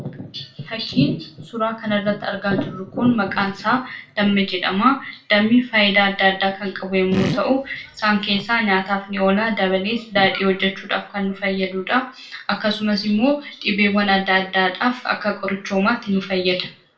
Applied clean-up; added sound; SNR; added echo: none; Fart; 9 dB; reverberation time 0.3 s.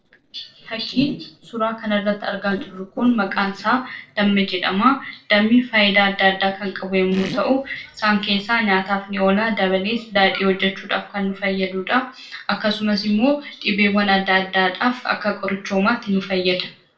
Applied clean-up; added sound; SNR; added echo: neural separator model SepFormer DNS4.